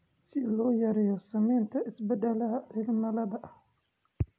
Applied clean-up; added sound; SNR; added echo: none; none; none; none.